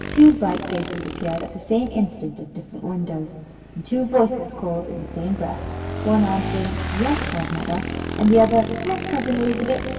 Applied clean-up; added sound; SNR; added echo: none; Motorcycle / Engine; 8 dB; reverberation time 1.9 s.